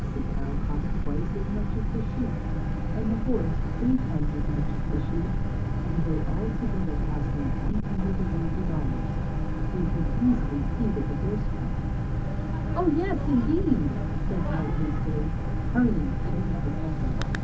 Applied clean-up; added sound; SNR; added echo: none; Boat, Water vehicle; -4 dB; reverberation time 0.4 s.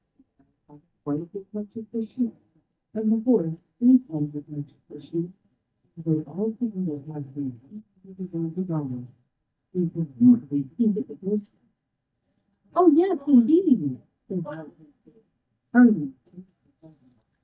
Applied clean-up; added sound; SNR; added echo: neural mask model DeepFilterNet 3.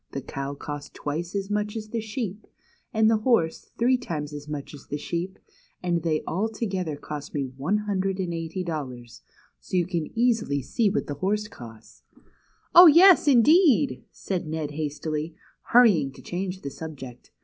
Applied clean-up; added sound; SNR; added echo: none; none; none; none.